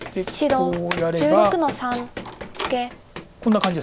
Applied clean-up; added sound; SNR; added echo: none; Run; 14 dB; none.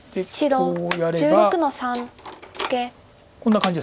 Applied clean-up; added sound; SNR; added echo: none; none; none; none.